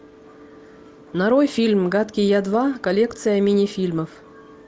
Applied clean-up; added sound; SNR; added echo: none; none; none; none.